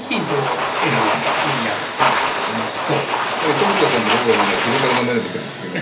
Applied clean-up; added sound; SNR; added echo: none; Domestic sounds, home sounds; -2 dB; reverberation time 0.3 s.